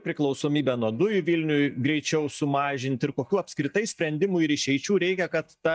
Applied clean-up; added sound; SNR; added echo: neural mask model DeepFilterNet 3.